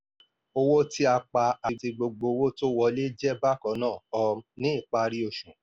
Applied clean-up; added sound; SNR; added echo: none; none; none; none.